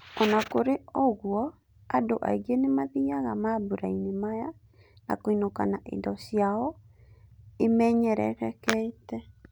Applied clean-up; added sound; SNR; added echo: none; none; none; none.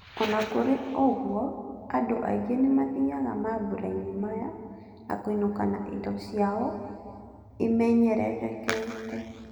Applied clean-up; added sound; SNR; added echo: none; none; none; reverberation time 2.3 s.